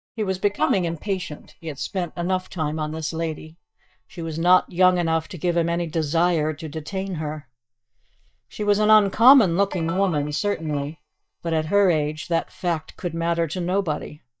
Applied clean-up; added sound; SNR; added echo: neural mask model DeepFilterNet 3.